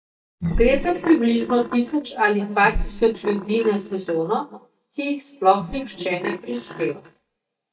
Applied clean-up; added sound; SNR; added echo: neural mask model DeepFilterNet 3.